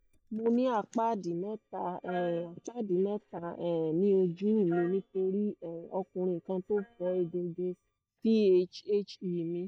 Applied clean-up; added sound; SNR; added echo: neural mask model DeepFilterNet 3.